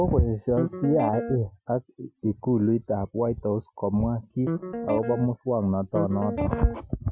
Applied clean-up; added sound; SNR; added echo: classical method Wiener filter.